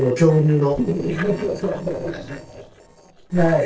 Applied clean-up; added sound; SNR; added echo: neural separator model SepFormer DNS4.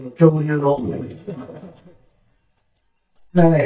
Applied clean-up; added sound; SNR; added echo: neural mask model DeepFilterNet 3.